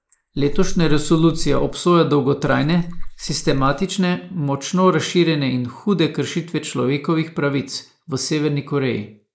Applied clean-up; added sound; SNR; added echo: neural mask model Resemble Enhance denoiser.